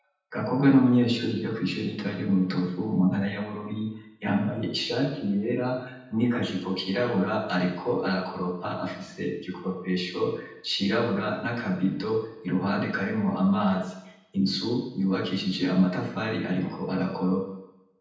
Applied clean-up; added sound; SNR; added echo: none; none; none; reverberation time 0.9 s.